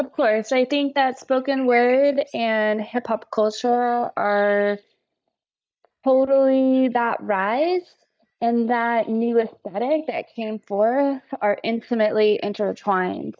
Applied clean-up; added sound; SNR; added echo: neural mask model DeepFilterNet 3.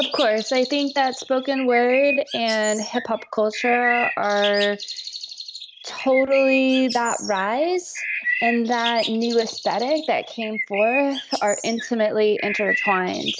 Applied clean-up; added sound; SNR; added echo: none; Bird; 8 dB; none.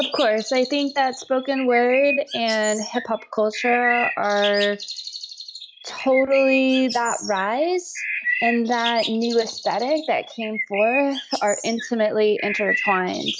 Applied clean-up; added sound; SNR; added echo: classical method log-MMSE.